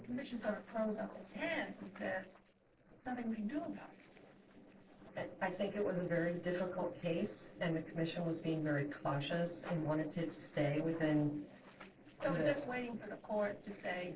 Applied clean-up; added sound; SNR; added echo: neural separator model SepFormer DNS4.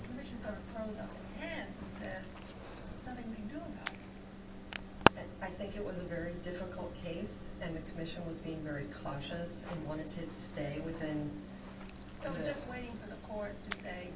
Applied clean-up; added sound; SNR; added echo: none; Alarm; 0 dB; reverberation time 0.1 s.